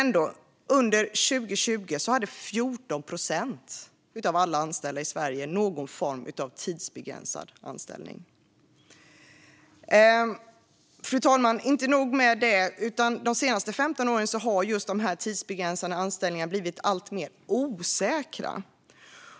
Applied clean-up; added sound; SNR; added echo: none; none; none; none.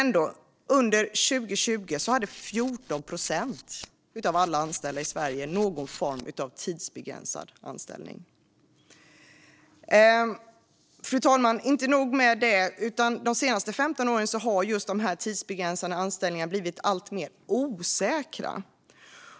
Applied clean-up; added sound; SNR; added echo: neural separator model SepFormer DNS4.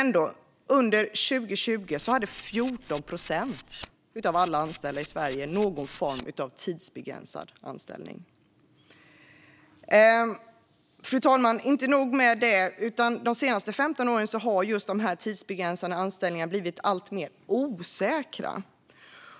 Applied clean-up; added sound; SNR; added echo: none; Camera; 18 dB; none.